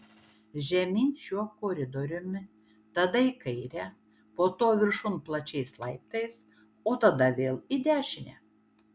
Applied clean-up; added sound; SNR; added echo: none; none; none; none.